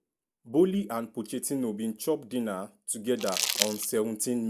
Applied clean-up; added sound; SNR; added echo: none; Crumpling, crinkling; 1 dB; none.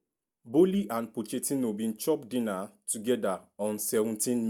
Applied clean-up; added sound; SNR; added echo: none; none; none; none.